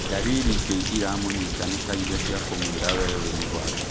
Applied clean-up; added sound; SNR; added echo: none; Rain; -1 dB; none.